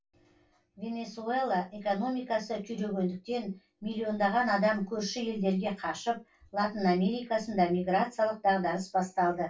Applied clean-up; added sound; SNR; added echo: none; none; none; reverberation time 0.2 s.